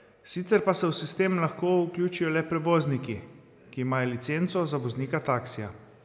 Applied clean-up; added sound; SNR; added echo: none; none; none; none.